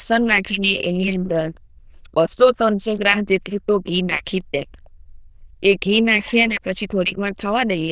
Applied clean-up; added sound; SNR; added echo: neural diffusion model UNIVERSE++.